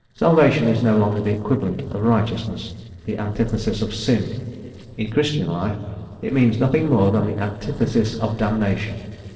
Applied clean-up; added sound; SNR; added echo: neural separator model SepFormer DNS4.